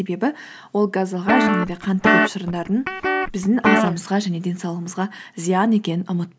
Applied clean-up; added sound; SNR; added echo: none; Guitar; -2 dB; none.